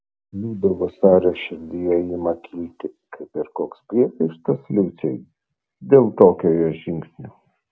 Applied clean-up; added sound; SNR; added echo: none; none; none; none.